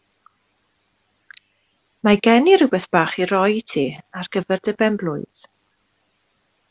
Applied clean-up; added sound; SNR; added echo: none; none; none; none.